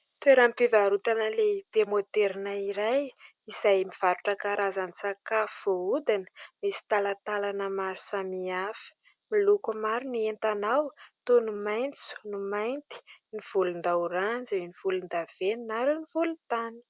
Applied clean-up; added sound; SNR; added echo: none; none; none; none.